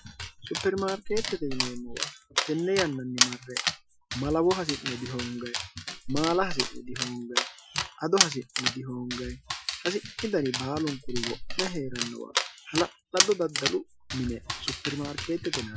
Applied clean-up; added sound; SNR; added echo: classical method Wiener filter.